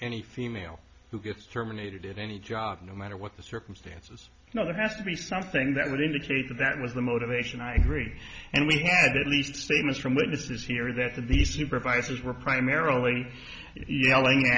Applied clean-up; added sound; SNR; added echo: none; none; none; none.